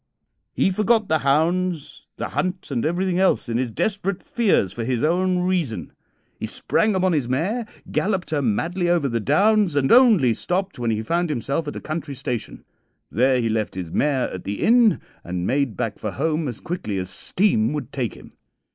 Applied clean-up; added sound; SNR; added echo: neural mask model Resemble Enhance denoiser.